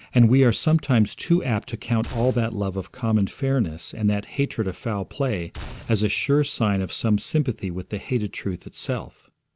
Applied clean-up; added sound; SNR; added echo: none; Gunshot, gunfire; 16 dB; none.